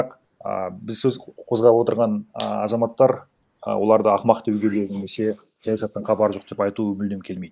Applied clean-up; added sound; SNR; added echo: neural mask model Resemble Enhance denoiser.